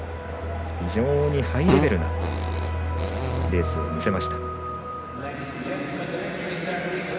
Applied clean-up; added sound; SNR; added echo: none; Fart; 4 dB; none.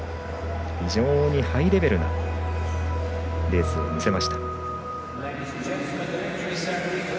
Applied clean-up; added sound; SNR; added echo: none; none; none; none.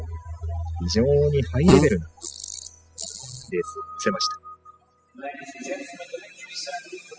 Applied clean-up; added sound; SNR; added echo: classical method spectral subtraction.